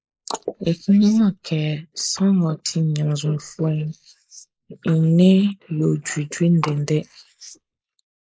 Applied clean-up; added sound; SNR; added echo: neural mask model Resemble Enhance denoiser.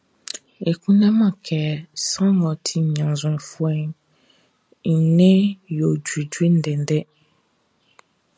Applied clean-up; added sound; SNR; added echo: none; none; none; none.